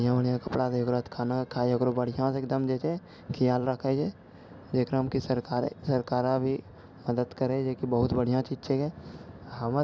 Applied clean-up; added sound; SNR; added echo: none; none; none; none.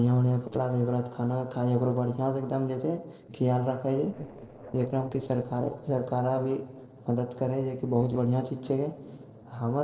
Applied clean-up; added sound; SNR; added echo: neural separator model SepFormer DNS4.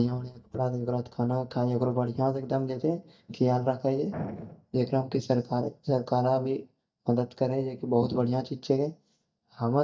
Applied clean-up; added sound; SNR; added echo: neural mask model DeepFilterNet 3.